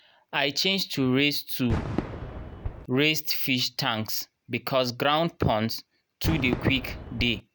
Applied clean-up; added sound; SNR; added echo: none; Fireworks; 9 dB; none.